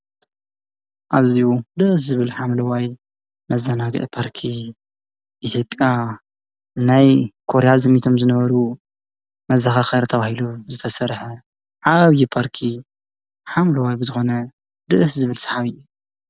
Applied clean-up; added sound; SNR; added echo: none; none; none; none.